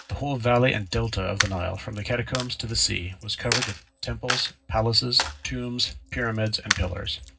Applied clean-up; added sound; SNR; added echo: none; Coin (dropping); 7 dB; reverberation time 0.4 s.